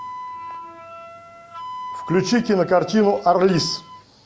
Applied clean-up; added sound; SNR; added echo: none; Wind instrument, woodwind instrument; 14 dB; none.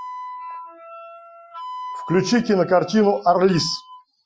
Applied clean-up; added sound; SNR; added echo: classical method Wiener filter.